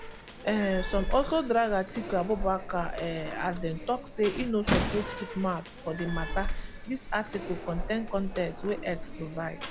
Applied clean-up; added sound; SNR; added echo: none; Slam; 4 dB; none.